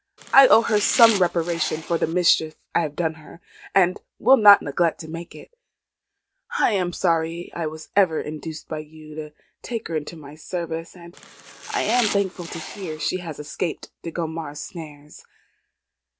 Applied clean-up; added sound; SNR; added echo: none; Domestic sounds, home sounds; 9 dB; none.